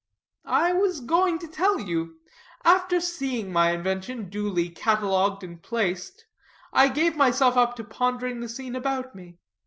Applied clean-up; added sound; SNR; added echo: none; none; none; none.